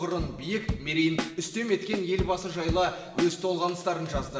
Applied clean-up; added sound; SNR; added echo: none; Drum / Drum kit; 7 dB; reverberation time 2.0 s.